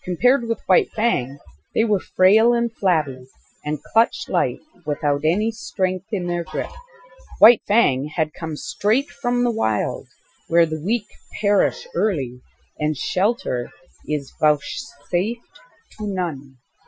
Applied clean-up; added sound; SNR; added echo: classical method Wiener filter.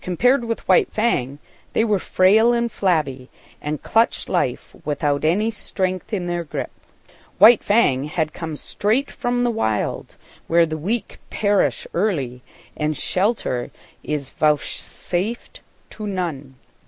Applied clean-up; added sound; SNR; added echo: none; none; none; none.